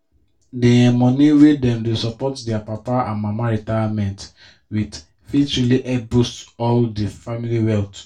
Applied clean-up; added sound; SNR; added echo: none; none; none; reverberation time 0.2 s.